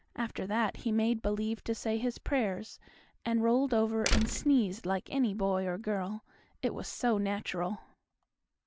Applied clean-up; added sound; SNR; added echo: none; Slam; 1 dB; none.